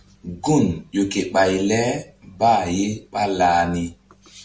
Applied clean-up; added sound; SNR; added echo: none; none; none; none.